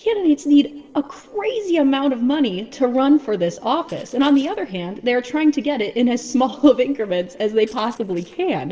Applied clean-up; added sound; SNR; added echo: neural separator model SepFormer DNS4.